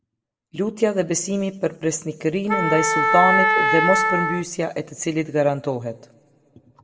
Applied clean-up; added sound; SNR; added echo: none; Wind instrument, woodwind instrument; -4 dB; reverberation time 1.2 s.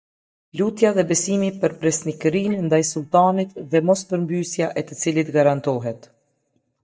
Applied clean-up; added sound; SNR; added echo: neural mask model DeepFilterNet 3.